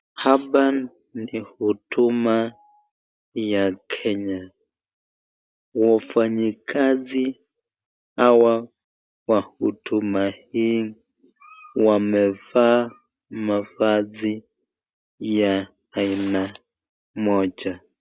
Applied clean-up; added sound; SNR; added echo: none; none; none; none.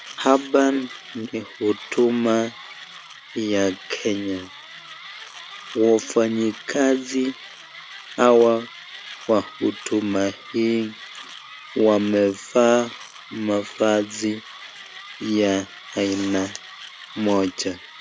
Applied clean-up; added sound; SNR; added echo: none; Mechanisms; 17 dB; none.